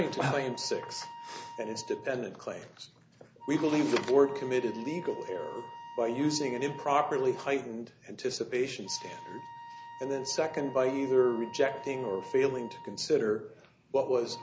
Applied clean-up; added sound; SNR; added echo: none; Wind instrument, woodwind instrument; 16 dB; none.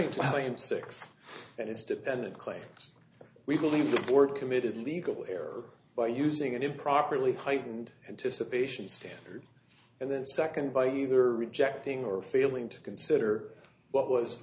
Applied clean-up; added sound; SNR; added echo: none; none; none; none.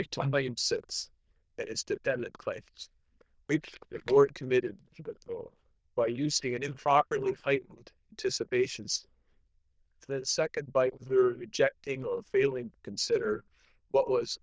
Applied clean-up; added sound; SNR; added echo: neural diffusion model UNIVERSE++.